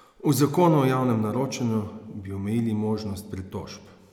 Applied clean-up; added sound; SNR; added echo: none; none; none; none.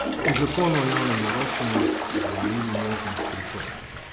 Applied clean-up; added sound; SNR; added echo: none; Toilet flush; -1 dB; none.